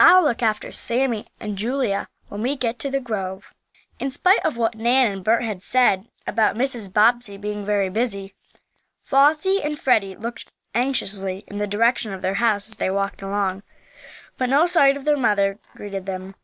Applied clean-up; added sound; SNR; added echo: none; none; none; none.